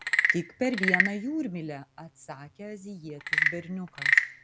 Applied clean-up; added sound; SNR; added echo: none; Wood / Percussion / Frog; -5 dB; none.